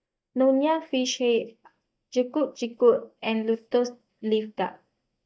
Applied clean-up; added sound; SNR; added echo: neural mask model DeepFilterNet 3.